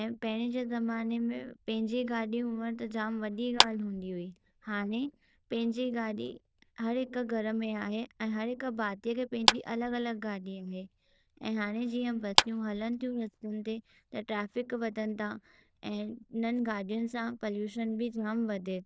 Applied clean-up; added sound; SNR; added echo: neural diffusion model UNIVERSE++.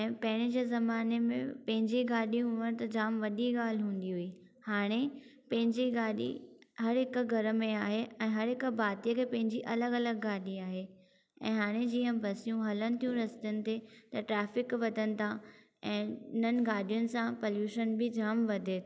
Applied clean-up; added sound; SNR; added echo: none; none; none; none.